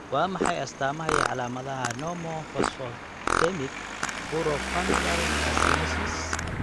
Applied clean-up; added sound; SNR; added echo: none; Traffic noise, roadway noise + Fart; -3 dB; none.